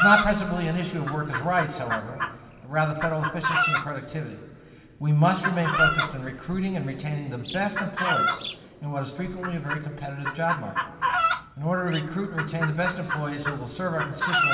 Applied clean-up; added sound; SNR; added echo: none; Chicken, rooster; 1 dB; reverberation time 2.3 s.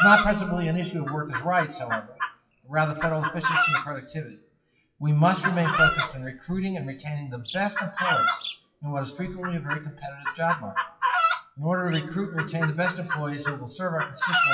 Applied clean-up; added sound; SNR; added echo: classical method WPE with log-MMSE.